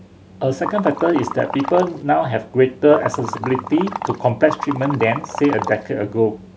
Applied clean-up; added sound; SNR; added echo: none; Liquid; 9 dB; none.